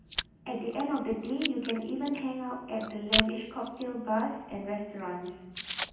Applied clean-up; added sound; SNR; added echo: none; Chewing, mastication; 1 dB; reverberation time 0.9 s.